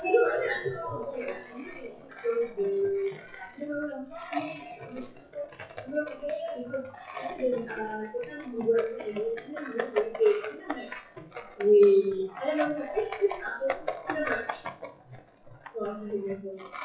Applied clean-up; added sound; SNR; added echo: classical method WPE with log-MMSE.